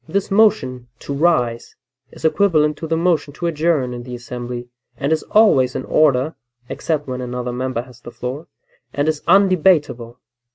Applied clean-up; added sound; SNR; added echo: neural mask model RNNoise.